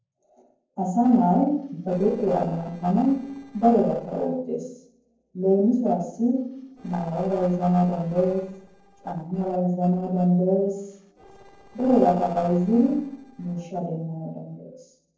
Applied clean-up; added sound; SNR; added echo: neural separator model SepFormer DNS4.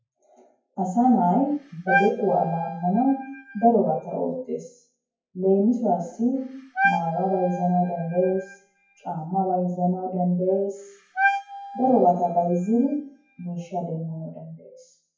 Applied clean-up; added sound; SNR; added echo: classical method WPE with log-MMSE.